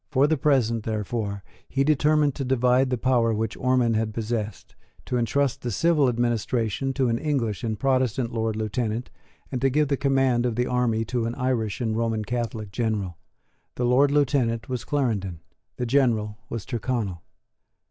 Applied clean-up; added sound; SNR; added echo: none; none; none; none.